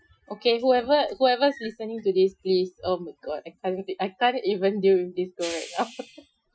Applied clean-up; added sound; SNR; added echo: classical method Wiener filter.